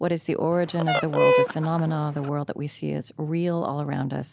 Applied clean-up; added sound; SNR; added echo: none; Fowl; -2 dB; none.